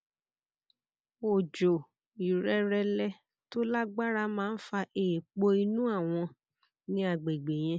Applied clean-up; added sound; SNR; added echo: none; none; none; none.